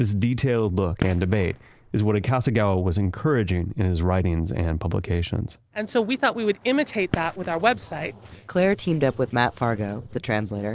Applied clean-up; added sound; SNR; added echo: neural separator model SepFormer DNS4.